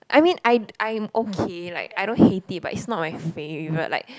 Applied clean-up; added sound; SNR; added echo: none; none; none; none.